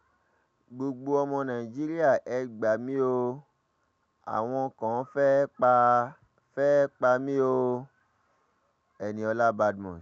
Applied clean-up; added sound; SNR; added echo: none; none; none; none.